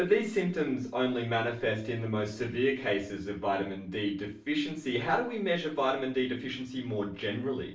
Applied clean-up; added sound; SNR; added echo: none; none; none; reverberation time 0.4 s.